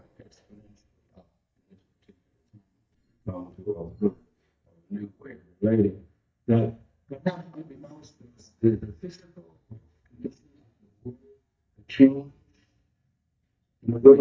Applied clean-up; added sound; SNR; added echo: neural mask model DeepFilterNet 3.